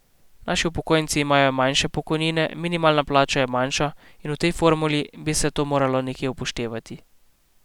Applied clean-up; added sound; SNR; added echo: none; none; none; none.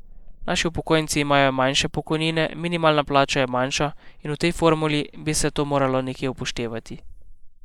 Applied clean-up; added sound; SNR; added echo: neural mask model Resemble Enhance denoiser.